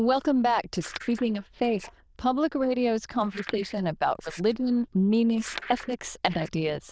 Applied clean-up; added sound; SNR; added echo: neural diffusion model UNIVERSE++.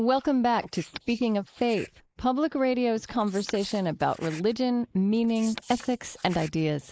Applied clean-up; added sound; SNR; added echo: neural mask model Resemble Enhance denoiser.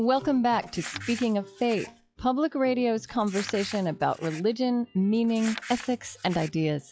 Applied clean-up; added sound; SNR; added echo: classical method log-MMSE.